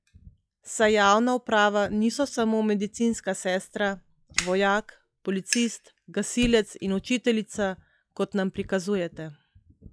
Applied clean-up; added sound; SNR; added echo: classical method log-MMSE.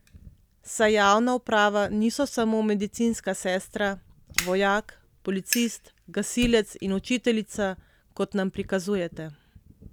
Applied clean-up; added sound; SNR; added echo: none; Fire; 15 dB; none.